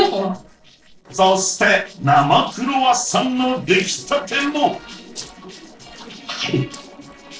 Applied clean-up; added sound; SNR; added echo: neural separator model SepFormer DNS4.